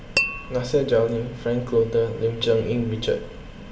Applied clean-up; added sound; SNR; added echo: none; Tap / Glass; 6 dB; reverberation time 0.3 s.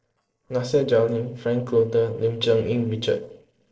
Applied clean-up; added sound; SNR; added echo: neural separator model SepFormer DNS4.